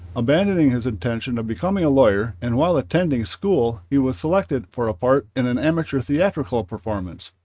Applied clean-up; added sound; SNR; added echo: neural mask model RNNoise.